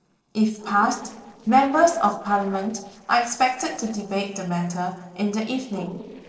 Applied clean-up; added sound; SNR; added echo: neural separator model SepFormer DNS4.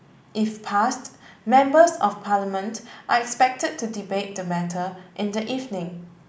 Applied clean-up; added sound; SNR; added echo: none; none; none; none.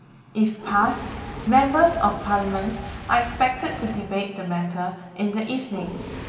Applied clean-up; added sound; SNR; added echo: none; Fire; 13 dB; reverberation time 2.2 s.